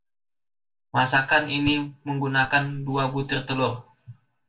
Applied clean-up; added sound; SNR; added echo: none; none; none; reverberation time 0.2 s.